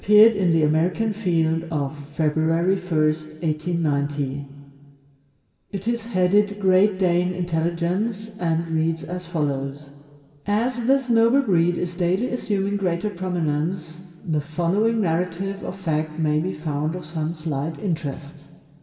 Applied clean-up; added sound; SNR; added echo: none; none; none; reverberation time 1.8 s.